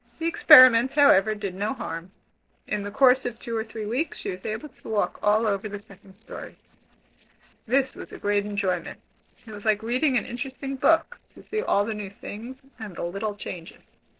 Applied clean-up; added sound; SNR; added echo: neural separator model SepFormer DNS4.